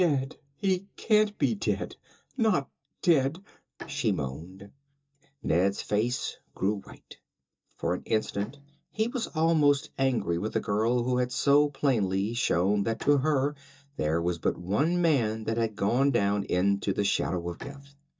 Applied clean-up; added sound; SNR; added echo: neural mask model DeepFilterNet 3.